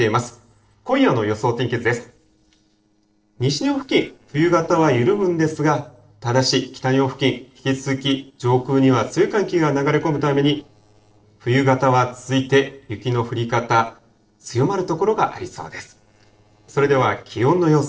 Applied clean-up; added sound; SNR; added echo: neural separator model SepFormer DNS4.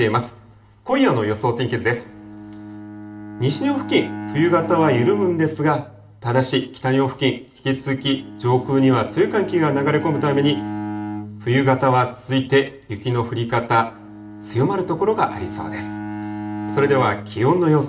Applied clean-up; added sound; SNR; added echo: none; Bowed string instrument; 12 dB; reverberation time 0.4 s.